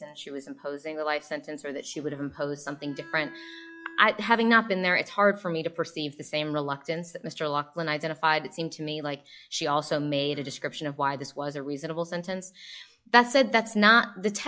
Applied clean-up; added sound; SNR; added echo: classical method log-MMSE.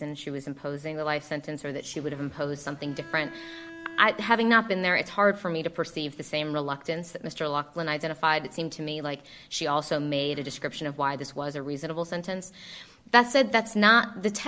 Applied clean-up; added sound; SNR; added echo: none; Bowed string instrument; 17 dB; none.